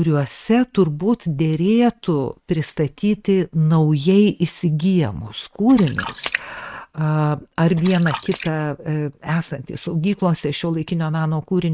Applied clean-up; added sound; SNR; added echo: neural mask model RNNoise.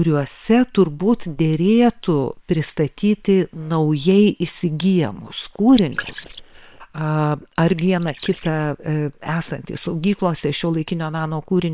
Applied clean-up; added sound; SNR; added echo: neural separator model SepFormer WHAM!.